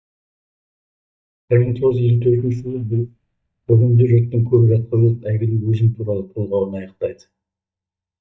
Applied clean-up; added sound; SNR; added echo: neural mask model DeepFilterNet 3.